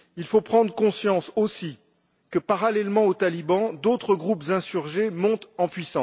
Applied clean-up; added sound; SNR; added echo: none; none; none; none.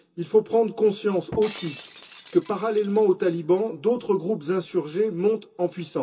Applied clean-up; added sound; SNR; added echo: none; Shatter; 17 dB; reverberation time 0.2 s.